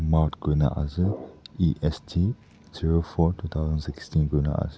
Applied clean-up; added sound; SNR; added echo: none; Brass instrument; 17 dB; none.